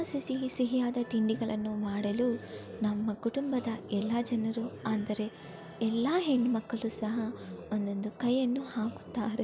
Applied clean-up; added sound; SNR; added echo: none; none; none; none.